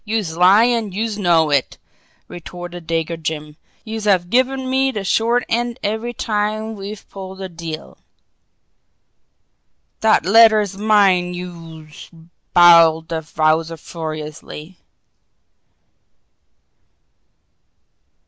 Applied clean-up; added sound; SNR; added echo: none; none; none; none.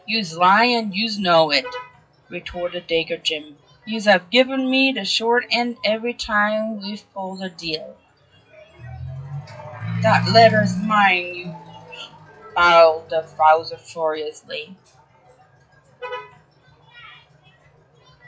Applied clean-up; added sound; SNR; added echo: classical method WPE with log-MMSE.